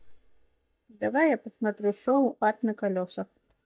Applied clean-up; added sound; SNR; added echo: neural mask model DeepFilterNet 3.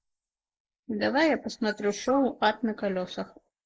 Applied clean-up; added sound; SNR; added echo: neural mask model Resemble Enhance denoiser.